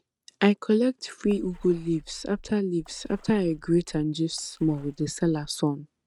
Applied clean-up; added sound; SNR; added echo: neural mask model RNNoise.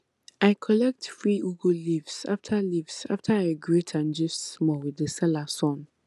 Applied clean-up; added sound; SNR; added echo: none; none; none; none.